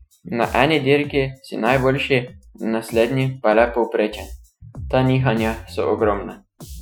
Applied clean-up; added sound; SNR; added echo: classical method Wiener filter.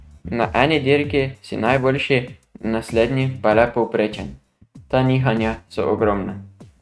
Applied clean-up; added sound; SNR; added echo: neural mask model RNNoise.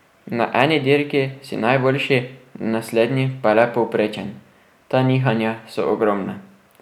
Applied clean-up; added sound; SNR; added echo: none; none; none; none.